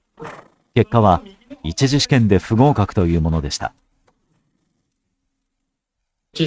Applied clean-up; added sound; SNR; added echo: neural mask model RNNoise.